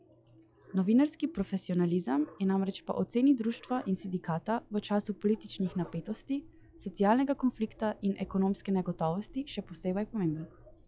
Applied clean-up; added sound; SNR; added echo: classical method log-MMSE.